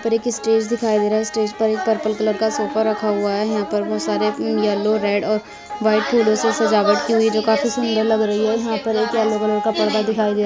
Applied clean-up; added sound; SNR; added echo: none; none; none; none.